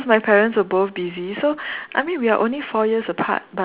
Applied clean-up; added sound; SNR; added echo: none; none; none; none.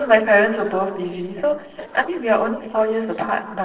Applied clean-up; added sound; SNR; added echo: neural separator model SepFormer DNS4.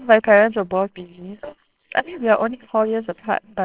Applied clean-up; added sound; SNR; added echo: neural separator model SepFormer WHAMR!.